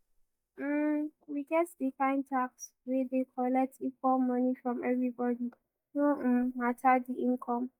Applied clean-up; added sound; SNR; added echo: neural mask model DeepFilterNet 3.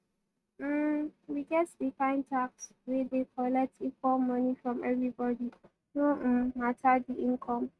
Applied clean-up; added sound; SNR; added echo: neural mask model RNNoise.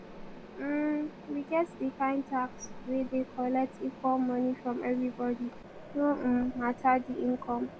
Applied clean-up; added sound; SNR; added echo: none; Mechanisms; 15 dB; none.